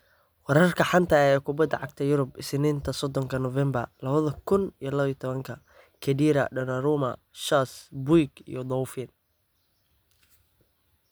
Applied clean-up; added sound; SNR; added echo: none; none; none; none.